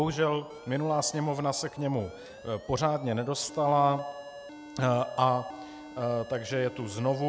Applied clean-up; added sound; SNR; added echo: none; Alarm; 18 dB; none.